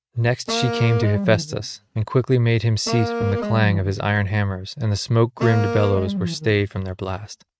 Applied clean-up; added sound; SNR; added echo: neural mask model RNNoise.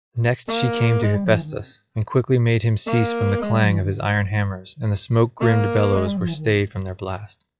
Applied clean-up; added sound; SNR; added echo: classical method log-MMSE.